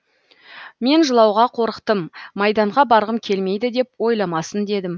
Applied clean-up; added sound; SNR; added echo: none; none; none; none.